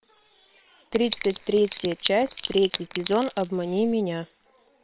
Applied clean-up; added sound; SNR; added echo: neural separator model SepFormer WHAM!.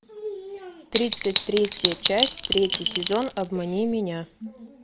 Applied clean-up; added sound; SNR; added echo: none; Chink, clink; 1 dB; none.